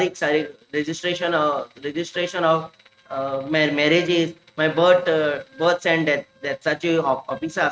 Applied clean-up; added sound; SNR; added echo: neural mask model RNNoise.